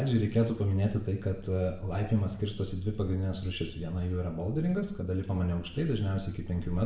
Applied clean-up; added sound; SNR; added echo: none; none; none; reverberation time 0.7 s.